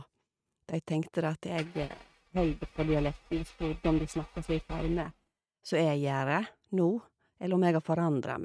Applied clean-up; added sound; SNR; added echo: neural mask model RNNoise.